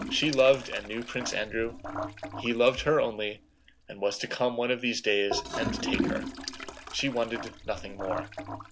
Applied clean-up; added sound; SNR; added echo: none; Toilet flush / Gurgling; 8 dB; none.